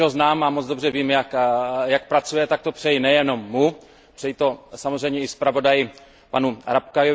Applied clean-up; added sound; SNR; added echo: none; none; none; none.